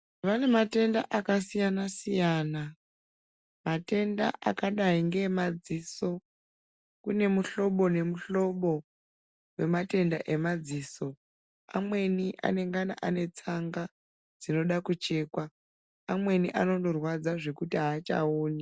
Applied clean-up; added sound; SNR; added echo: none; none; none; none.